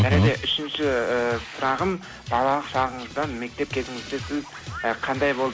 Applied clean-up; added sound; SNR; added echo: none; none; none; none.